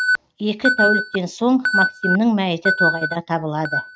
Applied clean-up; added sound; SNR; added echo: neural mask model RNNoise.